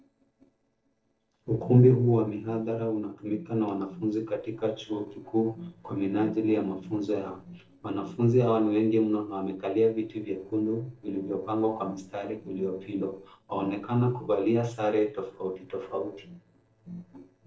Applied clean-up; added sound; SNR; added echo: neural separator model SepFormer DNS4.